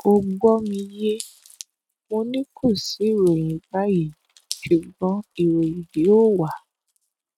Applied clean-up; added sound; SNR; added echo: neural mask model RNNoise.